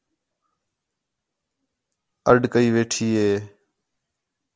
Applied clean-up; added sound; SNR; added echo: none; none; none; none.